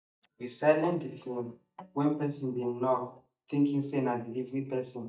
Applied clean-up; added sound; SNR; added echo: neural mask model DeepFilterNet 3.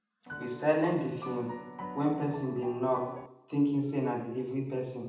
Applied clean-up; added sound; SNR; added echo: none; Piano; 11 dB; reverberation time 0.8 s.